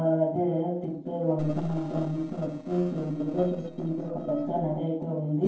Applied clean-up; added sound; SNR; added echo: neural separator model SepFormer DNS4.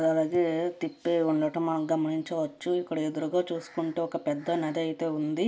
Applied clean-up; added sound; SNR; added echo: none; none; none; none.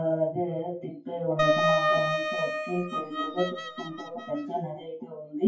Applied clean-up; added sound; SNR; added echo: classical method WPE with log-MMSE.